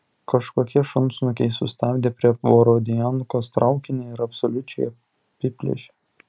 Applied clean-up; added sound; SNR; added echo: none; none; none; none.